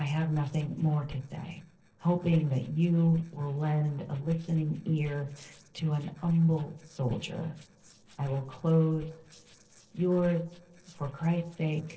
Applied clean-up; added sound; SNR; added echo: neural separator model SepFormer DNS4.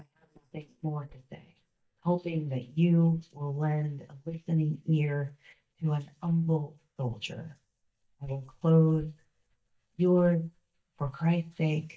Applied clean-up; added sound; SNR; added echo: neural mask model DeepFilterNet 3.